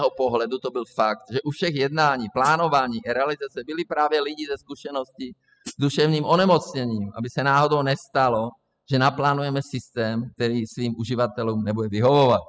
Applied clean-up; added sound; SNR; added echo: classical method spectral subtraction.